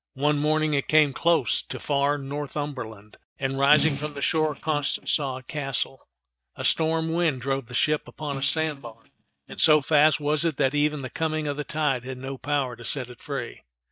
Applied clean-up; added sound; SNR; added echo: neural mask model DeepFilterNet 3.